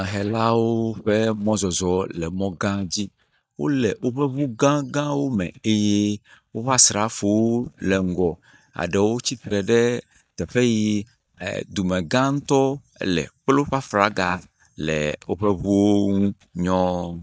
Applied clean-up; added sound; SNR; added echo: neural mask model DeepFilterNet 3.